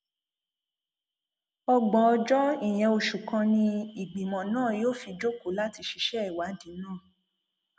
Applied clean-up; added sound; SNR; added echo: none; none; none; none.